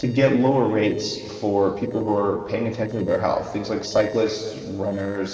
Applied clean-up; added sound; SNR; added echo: neural separator model SepFormer DNS4.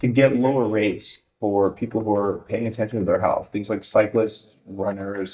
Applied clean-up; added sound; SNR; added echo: neural mask model DeepFilterNet 3.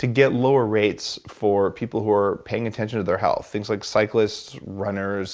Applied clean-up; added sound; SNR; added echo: none; none; none; none.